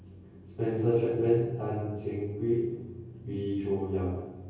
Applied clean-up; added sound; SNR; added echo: none; none; none; reverberation time 1.3 s.